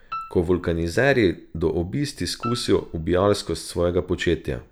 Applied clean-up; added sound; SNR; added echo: none; Piano; 17 dB; none.